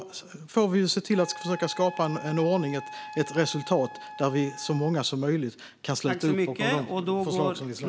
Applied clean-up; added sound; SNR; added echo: none; Wind instrument, woodwind instrument; 17 dB; none.